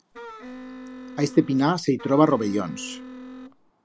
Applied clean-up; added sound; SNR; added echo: none; Wind instrument, woodwind instrument; 15 dB; none.